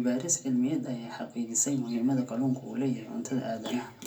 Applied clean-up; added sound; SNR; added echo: none; none; none; reverberation time 0.2 s.